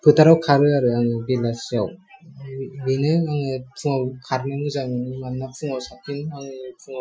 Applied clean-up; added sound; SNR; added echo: classical method Wiener filter.